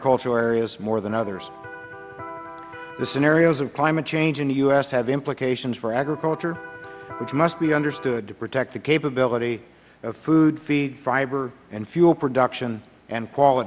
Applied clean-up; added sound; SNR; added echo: none; Electric guitar; 15 dB; none.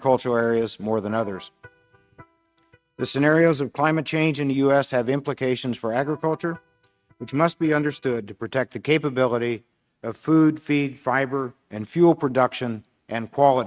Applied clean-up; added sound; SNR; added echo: neural mask model RNNoise.